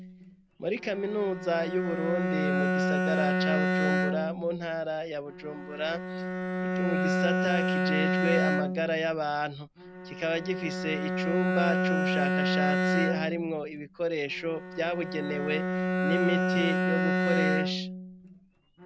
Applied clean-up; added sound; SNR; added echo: none; Bowed string instrument; -3 dB; none.